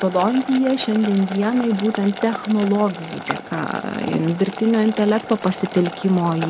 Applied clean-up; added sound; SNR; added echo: none; Boiling; 12 dB; none.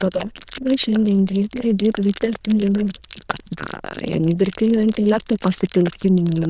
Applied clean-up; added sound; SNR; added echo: neural diffusion model UNIVERSE++.